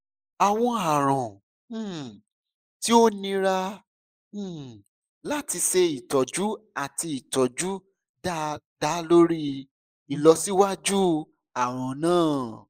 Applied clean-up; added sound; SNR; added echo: neural mask model Resemble Enhance denoiser.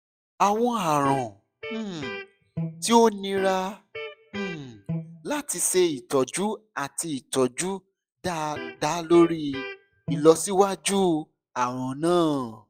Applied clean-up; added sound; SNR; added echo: classical method log-MMSE.